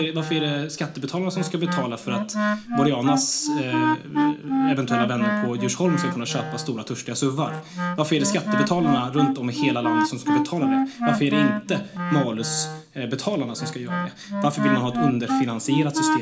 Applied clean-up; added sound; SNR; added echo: none; Wind instrument, woodwind instrument; 1 dB; reverberation time 0.4 s.